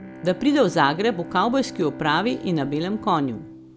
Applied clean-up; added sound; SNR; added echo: none; Bowed string instrument; 15 dB; none.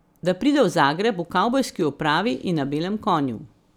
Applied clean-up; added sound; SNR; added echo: none; none; none; none.